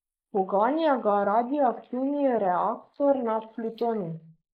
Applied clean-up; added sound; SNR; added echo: neural mask model Resemble Enhance denoiser.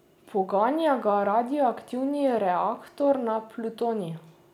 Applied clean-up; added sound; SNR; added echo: none; none; none; none.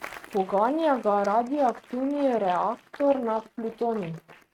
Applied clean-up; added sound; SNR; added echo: neural mask model RNNoise.